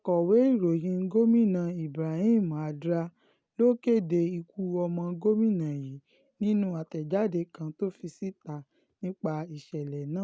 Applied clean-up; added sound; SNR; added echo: none; none; none; none.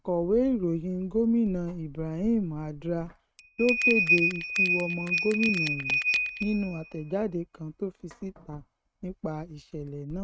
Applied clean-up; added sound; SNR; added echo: neural mask model RNNoise.